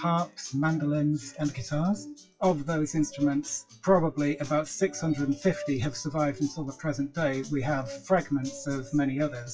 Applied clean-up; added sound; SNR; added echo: classical method WPE with log-MMSE.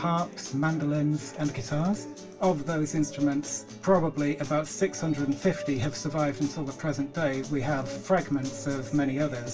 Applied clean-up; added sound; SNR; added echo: none; Acoustic guitar; 18 dB; reverberation time 0.2 s.